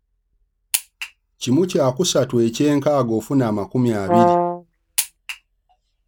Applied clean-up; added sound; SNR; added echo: none; Brass instrument; -2 dB; none.